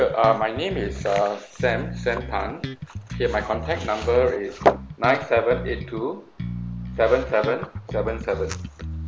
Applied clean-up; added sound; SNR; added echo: none; Bass guitar; 9 dB; none.